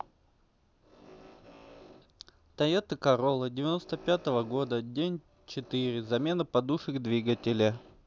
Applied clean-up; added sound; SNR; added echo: none; none; none; none.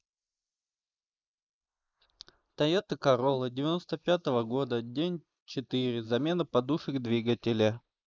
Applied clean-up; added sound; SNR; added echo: neural mask model Resemble Enhance denoiser.